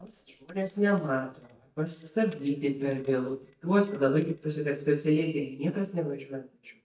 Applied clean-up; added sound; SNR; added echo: neural mask model DeepFilterNet 3.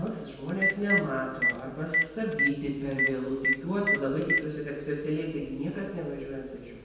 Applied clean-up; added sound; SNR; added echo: none; Telephone; 1 dB; reverberation time 1.1 s.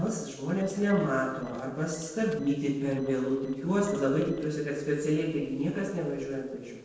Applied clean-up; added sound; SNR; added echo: neural separator model SepFormer DNS4.